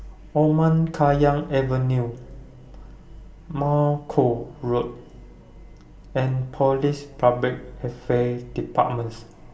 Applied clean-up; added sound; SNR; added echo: none; none; none; reverberation time 2.7 s.